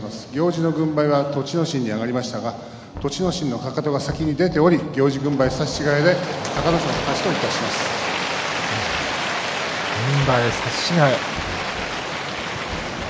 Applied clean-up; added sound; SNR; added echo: none; Knock; 19 dB; none.